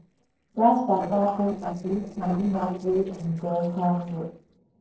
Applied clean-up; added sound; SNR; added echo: neural separator model SepFormer DNS4.